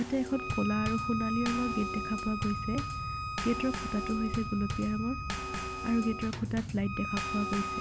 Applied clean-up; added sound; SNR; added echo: none; Bowed string instrument + Bass drum / Snare drum / Drum kit; 3 dB; none.